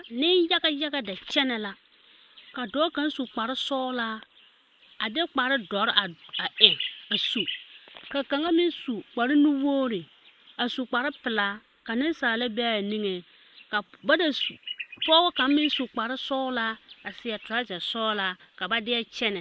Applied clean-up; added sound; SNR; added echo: neural mask model Resemble Enhance denoiser.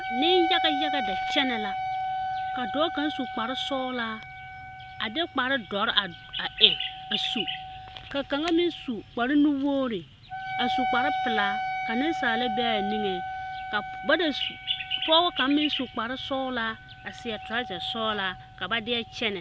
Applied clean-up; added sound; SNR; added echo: none; Wind instrument, woodwind instrument; 5 dB; none.